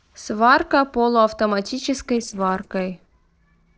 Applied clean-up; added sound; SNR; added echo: neural separator model SepFormer DNS4.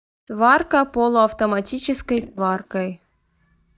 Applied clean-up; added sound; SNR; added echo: neural mask model DeepFilterNet 3.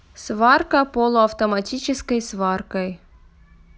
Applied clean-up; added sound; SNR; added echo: none; none; none; none.